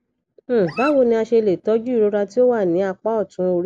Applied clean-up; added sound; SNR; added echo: none; Dog; 15 dB; none.